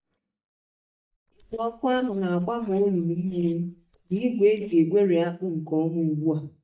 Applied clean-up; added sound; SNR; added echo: neural mask model DeepFilterNet 3.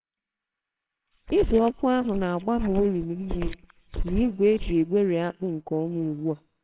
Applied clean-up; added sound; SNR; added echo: neural separator model SepFormer WHAMR!.